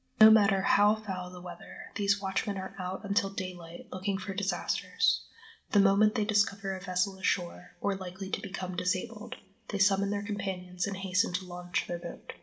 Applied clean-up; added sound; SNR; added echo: none; none; none; reverberation time 0.8 s.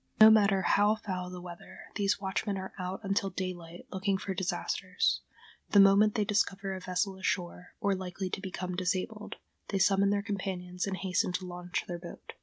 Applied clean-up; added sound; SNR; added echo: none; none; none; none.